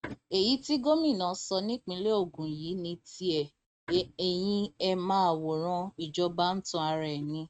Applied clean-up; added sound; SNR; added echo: neural mask model RNNoise.